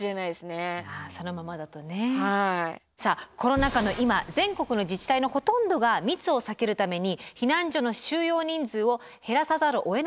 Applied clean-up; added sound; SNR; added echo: none; none; none; none.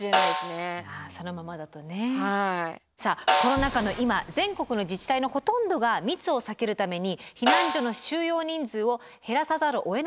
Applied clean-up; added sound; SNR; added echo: none; Snare drum; 3 dB; none.